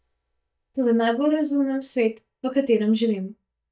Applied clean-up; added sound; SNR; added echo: neural mask model DeepFilterNet 3.